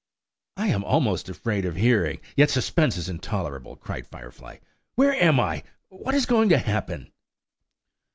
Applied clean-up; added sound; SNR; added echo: none; none; none; none.